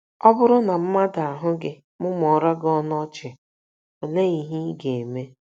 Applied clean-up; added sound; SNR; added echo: none; none; none; none.